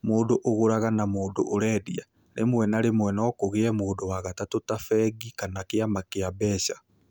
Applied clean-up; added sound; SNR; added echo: none; none; none; none.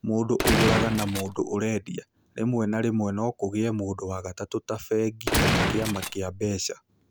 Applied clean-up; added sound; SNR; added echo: none; Gunshot, gunfire; -2 dB; none.